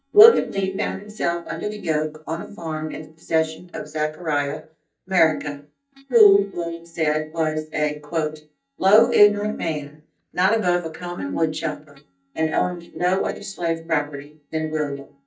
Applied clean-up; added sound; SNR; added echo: neural mask model DeepFilterNet 3.